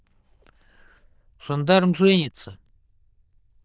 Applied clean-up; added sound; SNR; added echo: neural diffusion model UNIVERSE++.